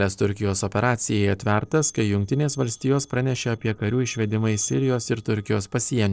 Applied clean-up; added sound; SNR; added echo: neural separator model SepFormer DNS4.